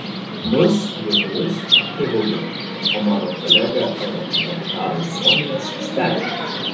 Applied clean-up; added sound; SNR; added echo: none; Chirp, tweet; -1 dB; reverberation time 0.6 s.